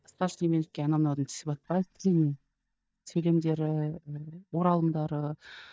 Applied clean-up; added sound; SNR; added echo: neural mask model DeepFilterNet 3.